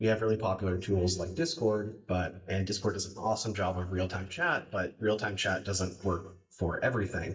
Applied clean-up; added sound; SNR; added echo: neural mask model DeepFilterNet 3.